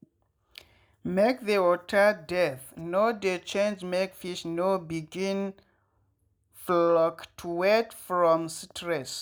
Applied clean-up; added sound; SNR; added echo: none; none; none; none.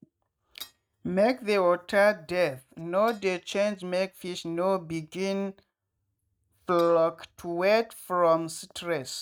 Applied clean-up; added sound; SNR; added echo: neural mask model RNNoise.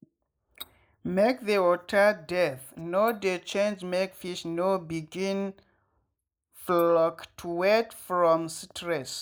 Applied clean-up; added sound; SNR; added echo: neural mask model Resemble Enhance denoiser.